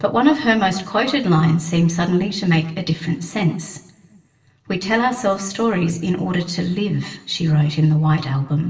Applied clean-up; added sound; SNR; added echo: none; none; none; reverberation time 0.7 s.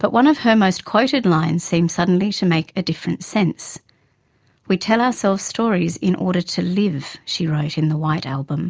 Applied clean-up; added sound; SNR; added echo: none; none; none; none.